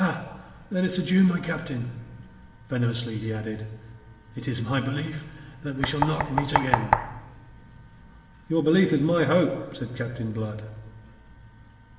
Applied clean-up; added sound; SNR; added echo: none; Knock; 2 dB; reverberation time 3.0 s.